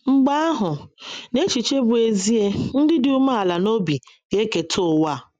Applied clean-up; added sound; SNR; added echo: none; none; none; none.